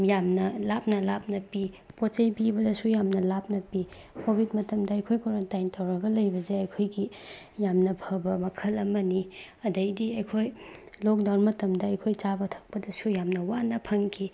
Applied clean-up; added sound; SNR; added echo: none; none; none; none.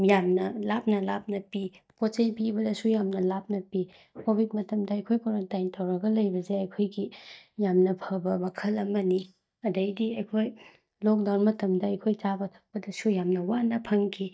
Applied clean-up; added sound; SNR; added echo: neural mask model DeepFilterNet 3.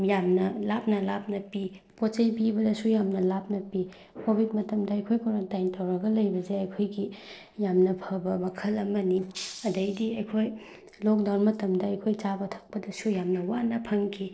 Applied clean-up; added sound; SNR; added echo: neural separator model SepFormer DNS4.